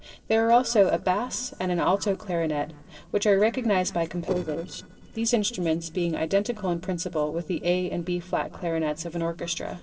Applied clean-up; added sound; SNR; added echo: neural separator model SepFormer DNS4.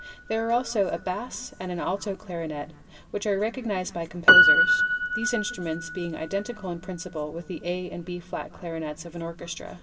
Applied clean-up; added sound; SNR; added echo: none; Piano; -2 dB; reverberation time 1.8 s.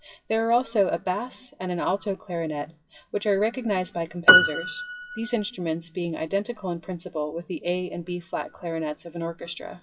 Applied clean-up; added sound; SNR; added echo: classical method WPE with log-MMSE.